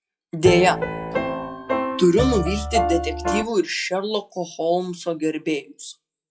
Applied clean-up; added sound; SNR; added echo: classical method WPE with log-MMSE.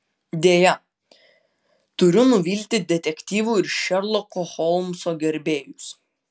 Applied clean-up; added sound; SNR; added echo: none; none; none; none.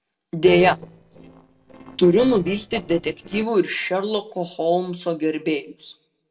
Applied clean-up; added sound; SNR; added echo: neural separator model SepFormer DNS4.